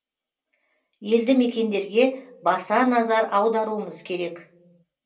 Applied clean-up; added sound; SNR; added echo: none; none; none; reverberation time 0.3 s.